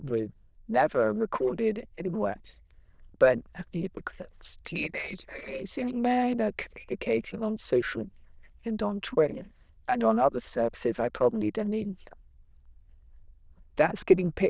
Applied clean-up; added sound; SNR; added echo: neural diffusion model UNIVERSE++.